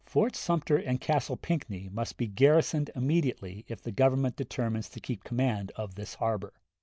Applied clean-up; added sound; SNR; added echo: none; none; none; none.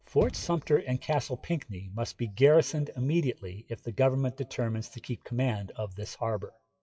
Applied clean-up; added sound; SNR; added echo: classical method WPE with log-MMSE.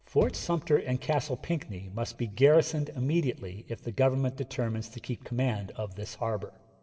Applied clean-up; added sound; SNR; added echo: none; Bass drum; 12 dB; reverberation time 1.0 s.